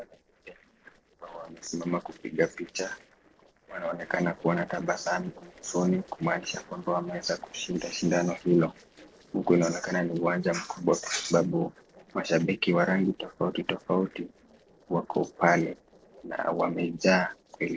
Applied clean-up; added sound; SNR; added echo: neural separator model SepFormer DNS4.